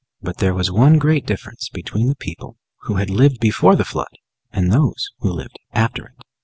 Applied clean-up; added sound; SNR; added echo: none; none; none; none.